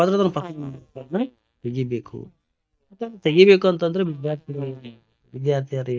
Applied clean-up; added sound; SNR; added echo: neural mask model DeepFilterNet 3.